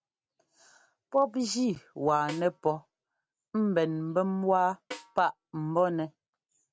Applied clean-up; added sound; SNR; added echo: none; Snare drum; 18 dB; none.